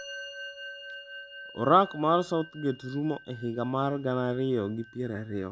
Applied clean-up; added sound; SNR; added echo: none; Musical instrument; 16 dB; none.